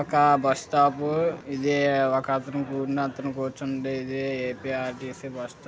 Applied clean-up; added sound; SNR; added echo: none; none; none; none.